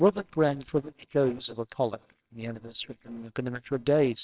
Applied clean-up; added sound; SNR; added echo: neural separator model SepFormer WHAMR!.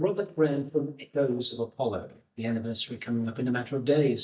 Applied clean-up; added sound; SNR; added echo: neural mask model DeepFilterNet 3.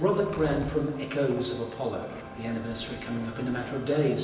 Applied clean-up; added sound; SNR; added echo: none; Chewing, mastication; 17 dB; reverberation time 1.0 s.